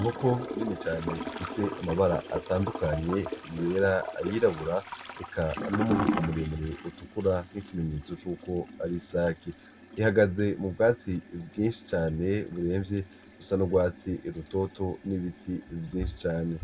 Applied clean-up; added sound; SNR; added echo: none; Toilet flush / Gurgling; 9 dB; none.